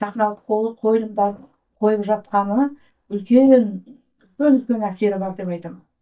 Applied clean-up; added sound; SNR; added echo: neural mask model DeepFilterNet 3.